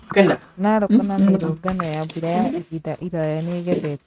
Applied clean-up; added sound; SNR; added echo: neural mask model RNNoise.